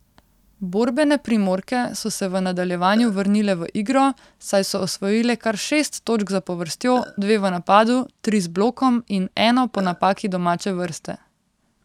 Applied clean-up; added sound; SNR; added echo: neural mask model DeepFilterNet 3.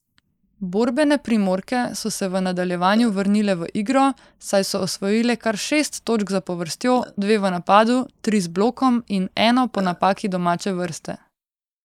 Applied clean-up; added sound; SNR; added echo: neural mask model Resemble Enhance denoiser.